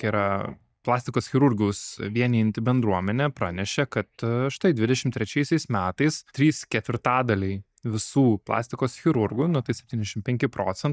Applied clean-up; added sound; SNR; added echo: neural mask model DeepFilterNet 3.